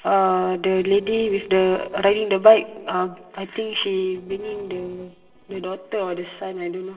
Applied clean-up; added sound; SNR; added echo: neural separator model SepFormer DNS4.